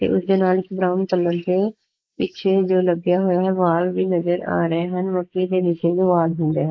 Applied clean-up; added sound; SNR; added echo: neural mask model Resemble Enhance denoiser.